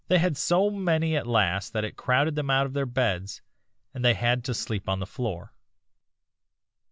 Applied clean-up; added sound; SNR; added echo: none; none; none; none.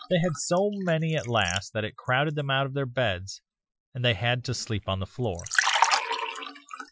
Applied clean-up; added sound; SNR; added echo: classical method Wiener filter.